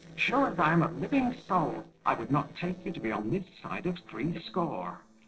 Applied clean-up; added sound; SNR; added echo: neural separator model SepFormer DNS4.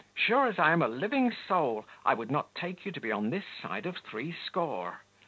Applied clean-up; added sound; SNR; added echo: none; none; none; none.